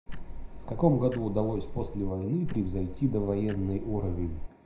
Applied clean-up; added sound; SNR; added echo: none; Tick-tock; 6 dB; reverberation time 0.5 s.